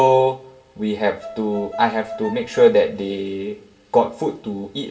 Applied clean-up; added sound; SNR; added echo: none; Bowed string instrument; 15 dB; reverberation time 0.5 s.